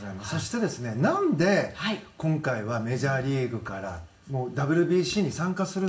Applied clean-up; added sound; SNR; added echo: none; none; none; reverberation time 0.5 s.